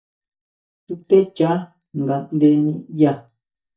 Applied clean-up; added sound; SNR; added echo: neural mask model DeepFilterNet 3.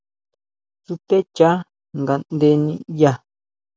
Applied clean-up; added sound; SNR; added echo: none; none; none; none.